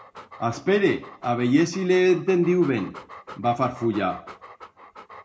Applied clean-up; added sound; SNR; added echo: none; Dog; 19 dB; reverberation time 0.4 s.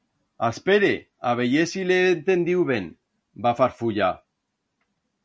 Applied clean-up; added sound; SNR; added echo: none; none; none; none.